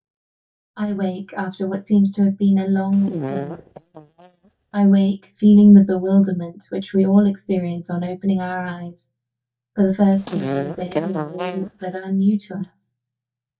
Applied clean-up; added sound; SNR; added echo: neural mask model DeepFilterNet 3.